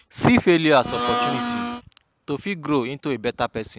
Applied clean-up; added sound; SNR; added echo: none; Domestic sounds, home sounds; 2 dB; none.